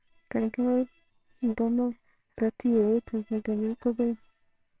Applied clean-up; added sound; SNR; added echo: neural separator model SepFormer WHAMR!.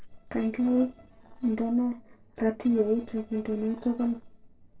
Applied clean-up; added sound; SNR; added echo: neural separator model SepFormer DNS4.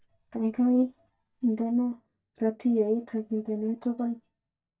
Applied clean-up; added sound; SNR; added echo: neural mask model DeepFilterNet 3.